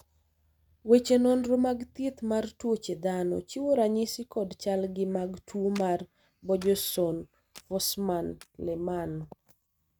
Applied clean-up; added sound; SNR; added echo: neural mask model RNNoise.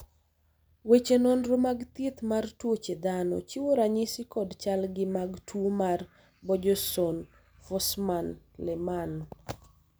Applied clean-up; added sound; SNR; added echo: none; none; none; none.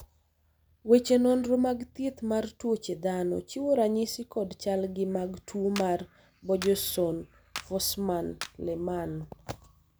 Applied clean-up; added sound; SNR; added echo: none; Clapping; 16 dB; none.